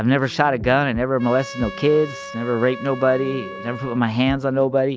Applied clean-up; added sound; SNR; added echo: none; Trumpet; 15 dB; none.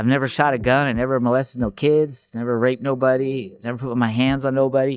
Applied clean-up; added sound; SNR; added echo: neural mask model DeepFilterNet 3.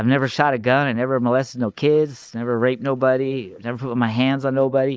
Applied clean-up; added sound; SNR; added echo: neural mask model Resemble Enhance denoiser.